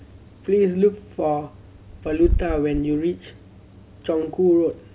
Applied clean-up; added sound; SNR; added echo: none; Wind / Bird; 9 dB; none.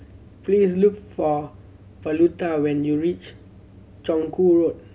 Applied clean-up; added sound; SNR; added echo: none; none; none; none.